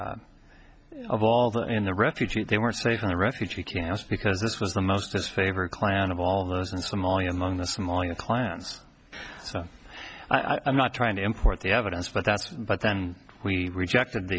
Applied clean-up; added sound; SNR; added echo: none; none; none; none.